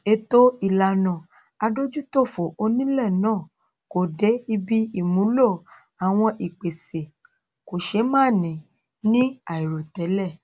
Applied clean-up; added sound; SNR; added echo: none; none; none; none.